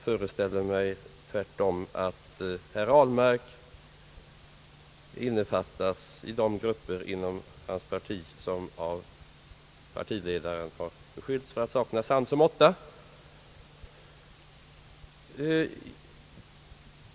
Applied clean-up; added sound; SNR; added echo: none; none; none; none.